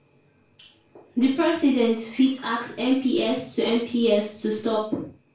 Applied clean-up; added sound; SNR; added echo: none; none; none; reverberation time 0.4 s.